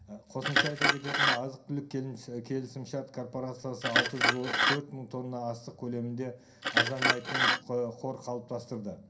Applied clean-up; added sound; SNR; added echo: none; Glass; -5 dB; reverberation time 0.3 s.